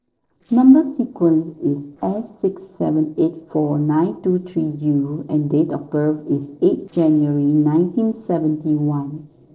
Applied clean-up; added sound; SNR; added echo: neural separator model SepFormer DNS4.